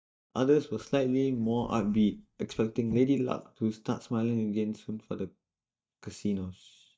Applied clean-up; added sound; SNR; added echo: neural mask model DeepFilterNet 3.